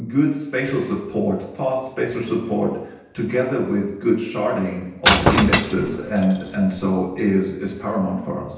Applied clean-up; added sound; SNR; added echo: none; Shatter / Crushing; 0 dB; reverberation time 0.9 s.